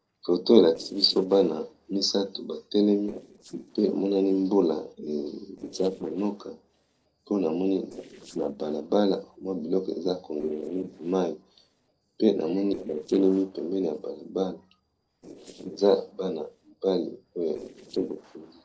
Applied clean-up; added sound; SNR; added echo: neural separator model SepFormer DNS4.